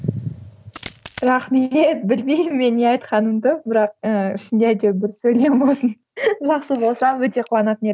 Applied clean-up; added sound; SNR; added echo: none; Coin (dropping); 16 dB; none.